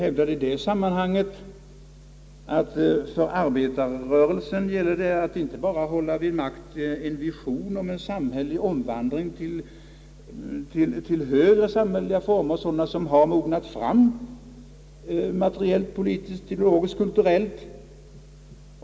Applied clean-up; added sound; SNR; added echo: none; none; none; none.